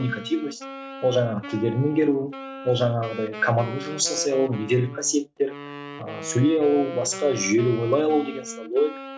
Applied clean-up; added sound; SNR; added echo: none; Wind instrument, woodwind instrument; 13 dB; none.